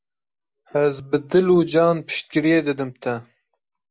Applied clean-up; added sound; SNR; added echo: none; none; none; none.